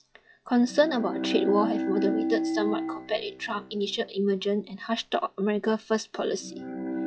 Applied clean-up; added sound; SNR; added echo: classical method log-MMSE.